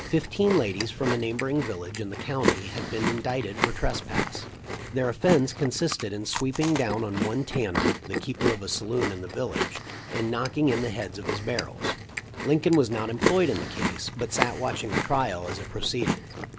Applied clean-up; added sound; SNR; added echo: none; Chewing, mastication; 4 dB; none.